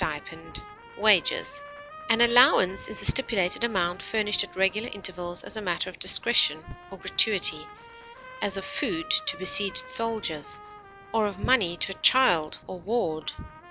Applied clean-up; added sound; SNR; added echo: none; Trumpet; 17 dB; none.